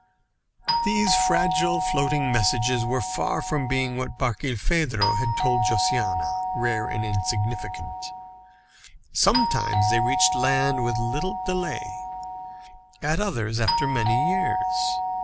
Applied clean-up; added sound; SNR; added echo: none; Doorbell; 1 dB; none.